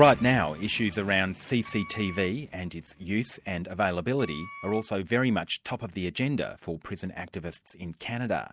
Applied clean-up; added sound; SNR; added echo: none; Wind instrument, woodwind instrument; 18 dB; none.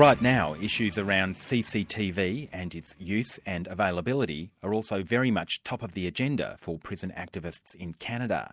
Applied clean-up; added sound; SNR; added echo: none; none; none; none.